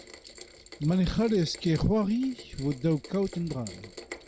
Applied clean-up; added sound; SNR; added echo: none; Rain; 18 dB; none.